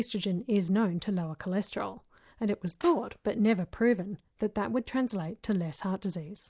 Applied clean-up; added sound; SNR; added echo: neural mask model DeepFilterNet 3.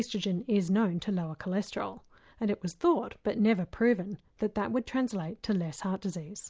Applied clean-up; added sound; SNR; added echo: none; none; none; none.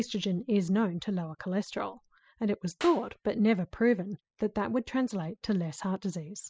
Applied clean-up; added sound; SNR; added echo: classical method spectral subtraction.